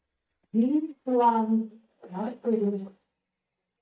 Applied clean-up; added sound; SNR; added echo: neural mask model DeepFilterNet 3.